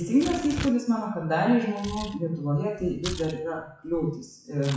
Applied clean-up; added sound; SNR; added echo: classical method WPE with log-MMSE.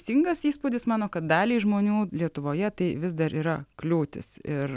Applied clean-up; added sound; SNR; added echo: none; none; none; none.